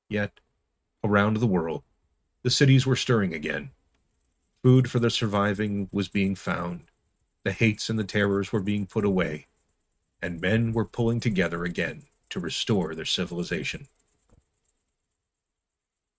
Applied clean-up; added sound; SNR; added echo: neural mask model RNNoise.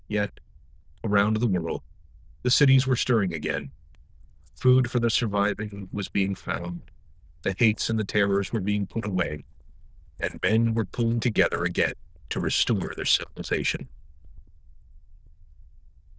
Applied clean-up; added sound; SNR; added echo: neural diffusion model UNIVERSE++.